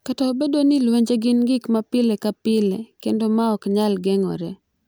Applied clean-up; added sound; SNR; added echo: none; none; none; none.